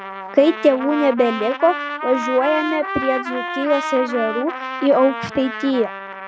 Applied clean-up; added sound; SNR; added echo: none; Trumpet; 8 dB; none.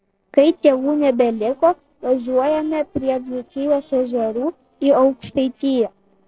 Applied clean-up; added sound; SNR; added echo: neural separator model SepFormer DNS4.